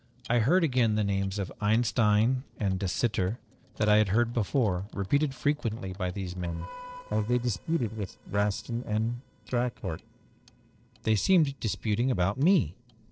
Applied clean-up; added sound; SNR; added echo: neural separator model SepFormer DNS4.